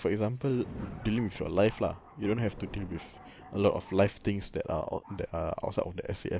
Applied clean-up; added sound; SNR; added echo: none; Thunder; 17 dB; none.